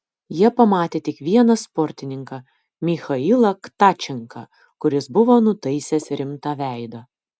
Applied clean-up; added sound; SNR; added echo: none; none; none; none.